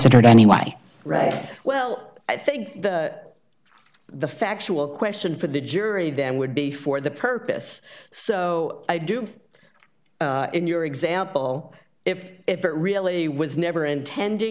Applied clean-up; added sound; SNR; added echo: none; none; none; none.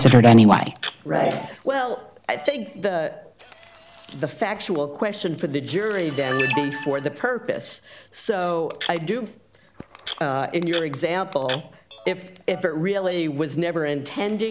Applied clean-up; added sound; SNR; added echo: none; Camera; 13 dB; none.